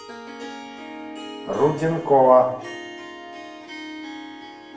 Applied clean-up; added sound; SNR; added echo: none; Harp; 13 dB; reverberation time 0.7 s.